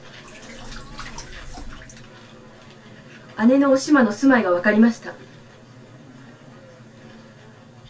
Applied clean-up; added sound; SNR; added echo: none; Liquid; 15 dB; reverberation time 0.2 s.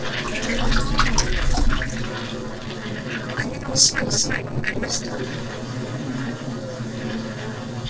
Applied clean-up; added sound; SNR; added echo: neural separator model SepFormer DNS4.